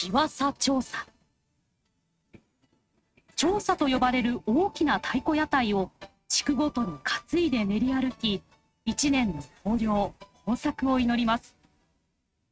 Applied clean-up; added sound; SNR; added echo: neural mask model RNNoise.